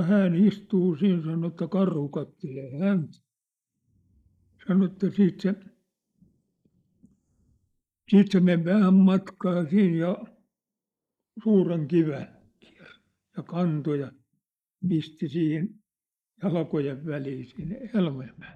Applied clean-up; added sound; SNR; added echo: neural mask model Resemble Enhance denoiser.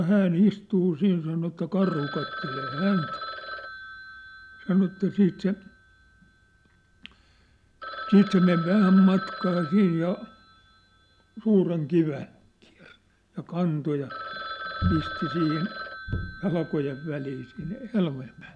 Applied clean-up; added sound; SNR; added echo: none; Telephone; 13 dB; none.